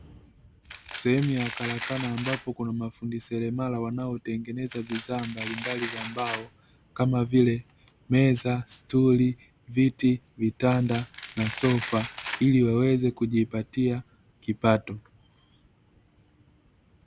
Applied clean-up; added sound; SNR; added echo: none; Domestic sounds, home sounds; 9 dB; none.